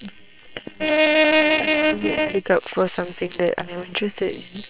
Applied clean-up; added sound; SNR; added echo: neural separator model SepFormer WHAM!.